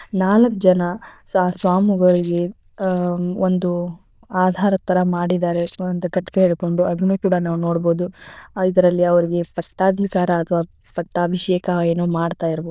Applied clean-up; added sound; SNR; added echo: neural diffusion model UNIVERSE++.